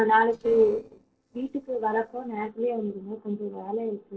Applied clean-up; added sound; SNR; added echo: neural separator model SepFormer DNS4.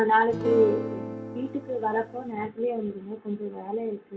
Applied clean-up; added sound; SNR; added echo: none; Acoustic guitar / Strum; 7 dB; reverberation time 0.2 s.